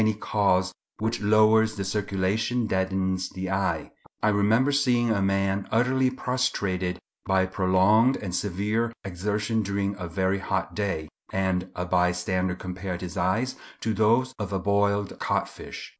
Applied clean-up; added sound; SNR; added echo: neural mask model Resemble Enhance denoiser.